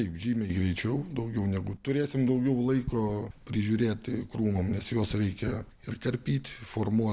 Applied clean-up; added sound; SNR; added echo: none; none; none; none.